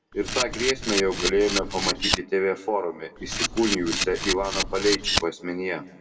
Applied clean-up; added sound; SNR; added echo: none; Camera; 1 dB; reverberation time 1.2 s.